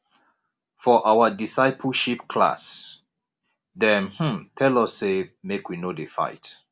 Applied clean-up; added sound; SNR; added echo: none; none; none; none.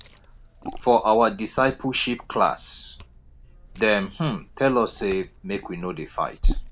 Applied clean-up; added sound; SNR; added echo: none; Liquid; 7 dB; none.